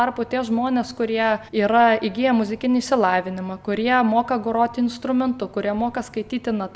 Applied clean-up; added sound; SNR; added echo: none; none; none; none.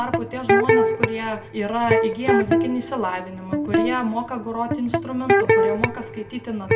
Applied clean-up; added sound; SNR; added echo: none; Electric guitar; -4 dB; reverberation time 0.2 s.